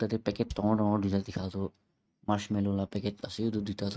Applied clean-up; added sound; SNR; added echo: neural mask model RNNoise.